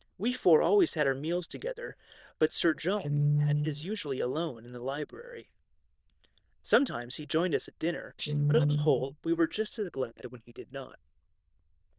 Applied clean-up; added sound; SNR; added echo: neural diffusion model UNIVERSE++.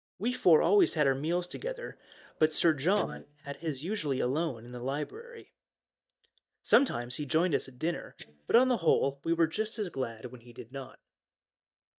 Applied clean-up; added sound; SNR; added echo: neural mask model DeepFilterNet 3.